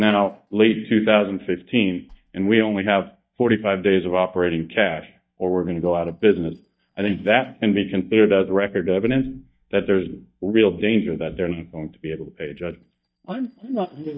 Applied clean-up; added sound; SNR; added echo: neural mask model DeepFilterNet 3.